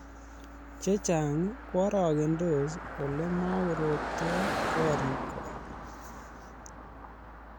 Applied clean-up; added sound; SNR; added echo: none; Car passing by; 5 dB; none.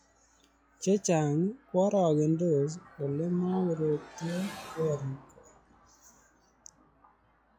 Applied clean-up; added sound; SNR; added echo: classical method log-MMSE.